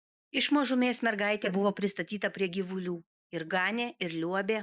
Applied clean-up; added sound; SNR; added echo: neural mask model Resemble Enhance denoiser.